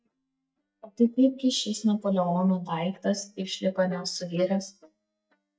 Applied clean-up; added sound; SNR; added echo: neural mask model DeepFilterNet 3.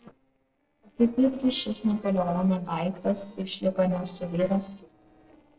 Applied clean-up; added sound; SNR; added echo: neural separator model SepFormer DNS4.